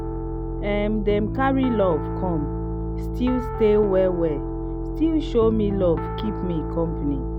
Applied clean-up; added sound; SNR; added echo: none; Piano; 3 dB; none.